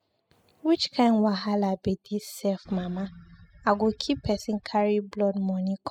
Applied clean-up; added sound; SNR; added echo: classical method spectral subtraction.